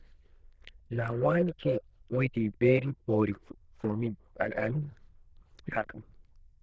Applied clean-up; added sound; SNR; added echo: neural diffusion model UNIVERSE++.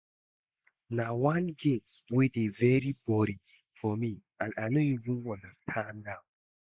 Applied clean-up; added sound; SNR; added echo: neural mask model Resemble Enhance denoiser.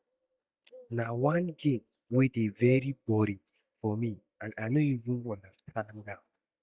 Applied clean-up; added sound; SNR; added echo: neural mask model DeepFilterNet 3.